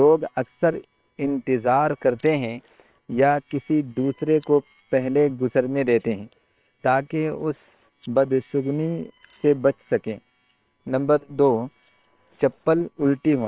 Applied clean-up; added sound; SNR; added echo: neural separator model SepFormer WHAM!.